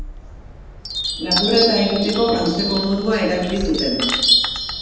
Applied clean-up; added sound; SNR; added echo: none; Chime; 2 dB; reverberation time 1.1 s.